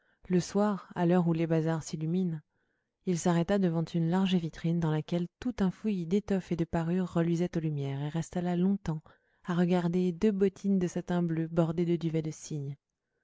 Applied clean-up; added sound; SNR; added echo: none; none; none; none.